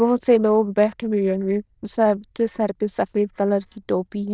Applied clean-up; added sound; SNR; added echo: neural diffusion model UNIVERSE++.